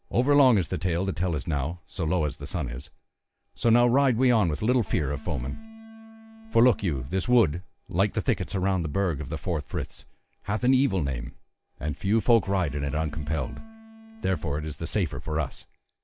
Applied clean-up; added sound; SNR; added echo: none; Electric guitar; 19 dB; none.